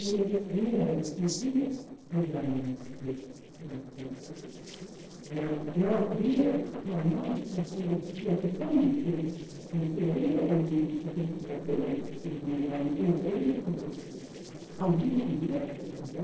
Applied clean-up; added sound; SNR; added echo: neural separator model SepFormer DNS4.